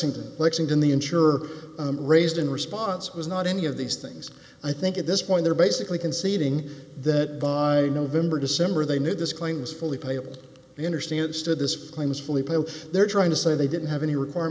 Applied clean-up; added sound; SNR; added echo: none; none; none; none.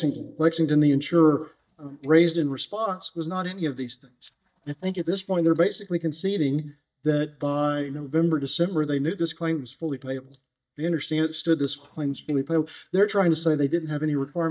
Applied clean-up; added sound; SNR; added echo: neural mask model DeepFilterNet 3.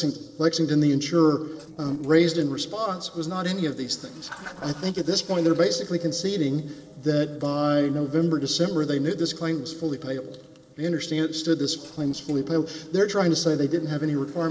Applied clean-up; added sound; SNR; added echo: neural separator model SepFormer DNS4.